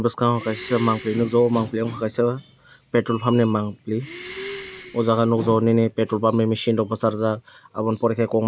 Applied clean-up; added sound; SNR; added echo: none; Breathing; 17 dB; none.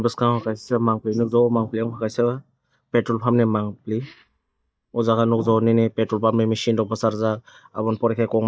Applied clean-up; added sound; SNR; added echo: neural mask model DeepFilterNet 3.